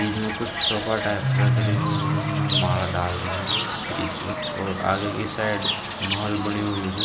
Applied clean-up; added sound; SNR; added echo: none; Bird / Fowl; -1 dB; none.